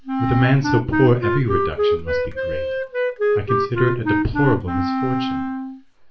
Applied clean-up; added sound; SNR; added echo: none; Wind instrument, woodwind instrument; 0 dB; reverberation time 0.3 s.